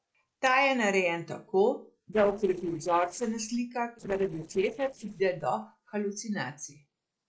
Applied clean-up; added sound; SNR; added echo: neural separator model SepFormer DNS4.